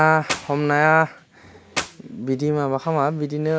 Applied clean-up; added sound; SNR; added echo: none; Clapping; 8 dB; none.